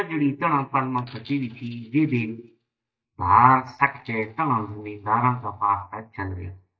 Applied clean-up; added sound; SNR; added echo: neural mask model DeepFilterNet 3.